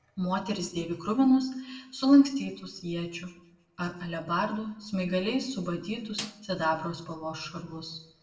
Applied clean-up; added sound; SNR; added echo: none; Snare drum; 14 dB; reverberation time 0.7 s.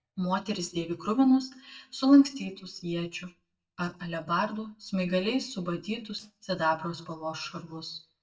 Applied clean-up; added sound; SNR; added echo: neural mask model DeepFilterNet 3.